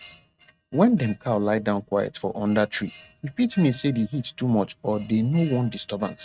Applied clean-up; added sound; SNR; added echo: neural mask model RNNoise.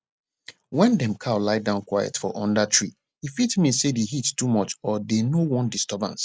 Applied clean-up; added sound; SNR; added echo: none; none; none; none.